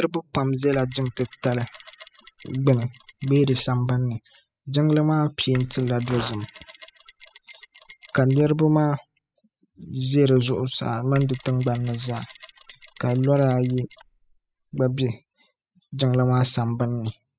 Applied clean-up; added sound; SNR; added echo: classical method spectral subtraction.